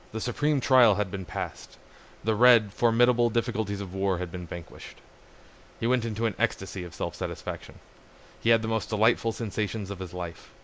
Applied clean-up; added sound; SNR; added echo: none; none; none; none.